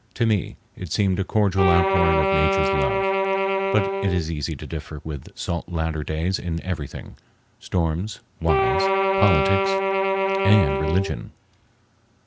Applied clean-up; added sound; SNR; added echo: none; Wind instrument, woodwind instrument; -2 dB; none.